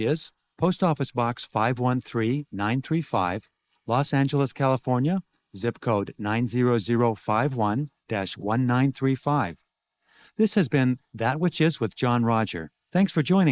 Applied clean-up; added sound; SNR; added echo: neural mask model Resemble Enhance denoiser.